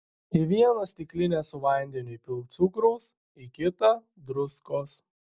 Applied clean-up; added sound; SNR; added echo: none; none; none; none.